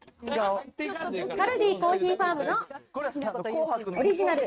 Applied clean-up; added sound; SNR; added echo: neural mask model RNNoise.